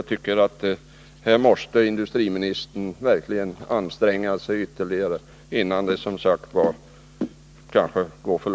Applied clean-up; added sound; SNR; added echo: none; none; none; none.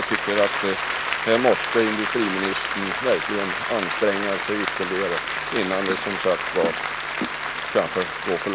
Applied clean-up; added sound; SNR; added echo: none; Applause; 1 dB; none.